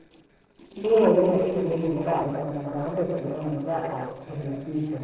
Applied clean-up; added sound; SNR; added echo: neural separator model SepFormer DNS4.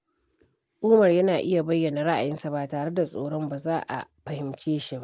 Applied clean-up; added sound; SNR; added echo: none; none; none; none.